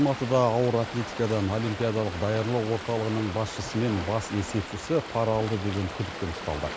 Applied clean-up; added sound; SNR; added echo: none; Stream; 10 dB; none.